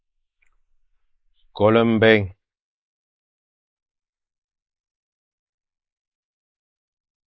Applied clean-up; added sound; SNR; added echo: neural mask model Resemble Enhance denoiser.